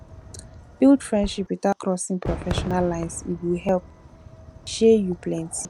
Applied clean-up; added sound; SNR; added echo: none; Fireworks; 13 dB; none.